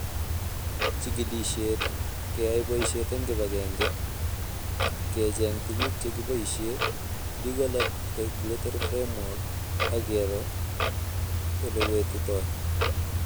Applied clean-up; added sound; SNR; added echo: none; Clock; -3 dB; none.